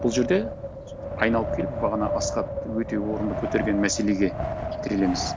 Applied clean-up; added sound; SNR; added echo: none; Wind; 4 dB; none.